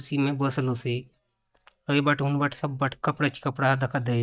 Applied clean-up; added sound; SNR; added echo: neural mask model DeepFilterNet 3.